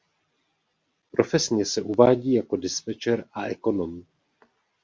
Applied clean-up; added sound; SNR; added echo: none; none; none; none.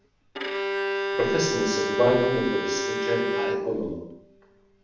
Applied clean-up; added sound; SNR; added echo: none; Bowed string instrument; 0 dB; reverberation time 0.7 s.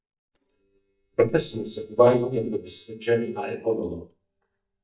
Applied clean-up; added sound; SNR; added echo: neural mask model DeepFilterNet 3.